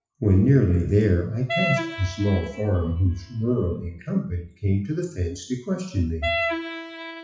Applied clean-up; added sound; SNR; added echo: classical method WPE with log-MMSE.